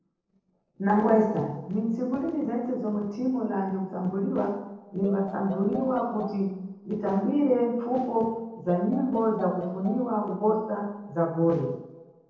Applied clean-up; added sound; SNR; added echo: neural separator model SepFormer DNS4.